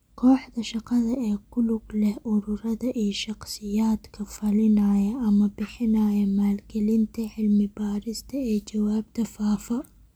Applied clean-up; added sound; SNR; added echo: none; none; none; none.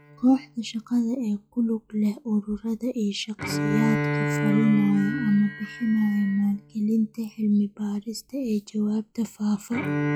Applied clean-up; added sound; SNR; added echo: classical method log-MMSE.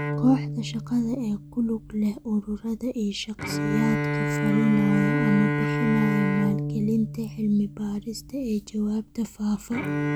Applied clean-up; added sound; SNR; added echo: none; Bowed string instrument; 3 dB; none.